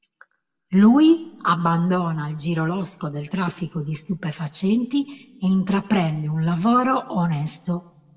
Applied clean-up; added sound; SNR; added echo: none; none; none; reverberation time 1.5 s.